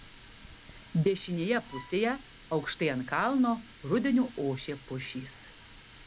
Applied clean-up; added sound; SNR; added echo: none; Bowed string instrument + Water tap, faucet; 17 dB; none.